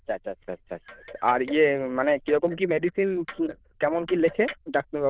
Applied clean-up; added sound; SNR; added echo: neural diffusion model UNIVERSE++.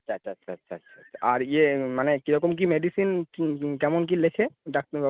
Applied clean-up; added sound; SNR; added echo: none; none; none; none.